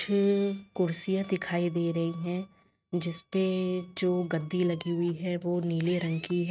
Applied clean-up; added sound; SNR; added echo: neural mask model RNNoise.